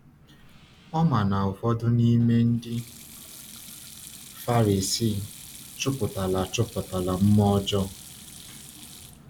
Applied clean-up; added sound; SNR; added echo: none; Sink (filling or washing); 20 dB; none.